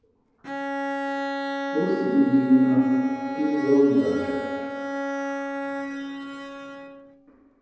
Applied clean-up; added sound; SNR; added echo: none; Bowed string instrument; 6 dB; reverberation time 2.2 s.